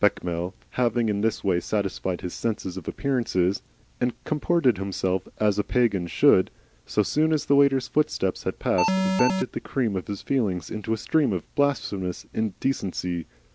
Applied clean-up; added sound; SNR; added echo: none; Alarm; -1 dB; none.